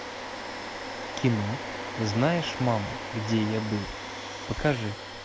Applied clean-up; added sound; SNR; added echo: none; Domestic sounds, home sounds; 7 dB; none.